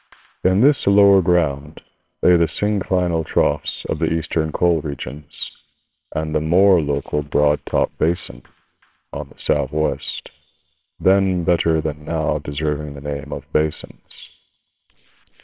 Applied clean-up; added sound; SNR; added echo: neural separator model SepFormer WHAMR!.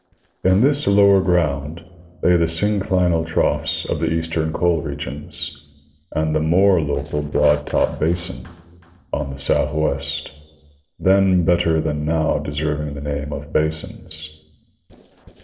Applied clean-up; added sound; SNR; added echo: neural separator model SepFormer DNS4.